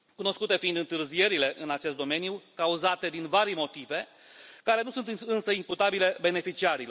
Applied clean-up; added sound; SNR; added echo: none; none; none; none.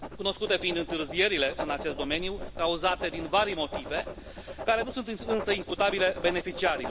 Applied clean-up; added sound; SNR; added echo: none; Writing; 9 dB; none.